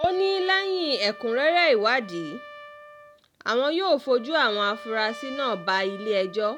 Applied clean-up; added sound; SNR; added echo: none; Trumpet; 17 dB; none.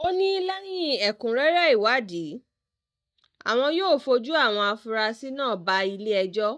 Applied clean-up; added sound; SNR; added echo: neural mask model DeepFilterNet 3.